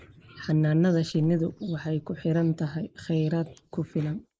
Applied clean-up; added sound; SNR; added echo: neural mask model Resemble Enhance denoiser.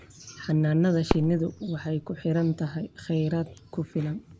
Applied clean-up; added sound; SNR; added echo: none; Fireworks; 11 dB; none.